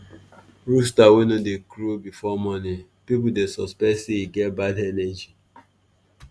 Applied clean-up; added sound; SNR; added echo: none; none; none; none.